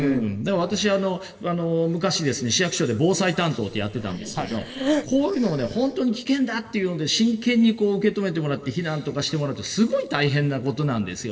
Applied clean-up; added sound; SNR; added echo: neural separator model SepFormer DNS4.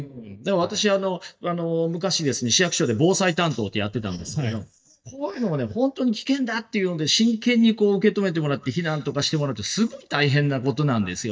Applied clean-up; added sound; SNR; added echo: neural mask model DeepFilterNet 3.